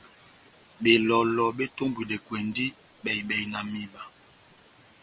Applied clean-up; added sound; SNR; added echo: none; none; none; none.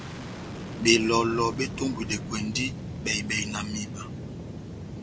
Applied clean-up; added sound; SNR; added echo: none; Fixed-wing aircraft, airplane; 7 dB; none.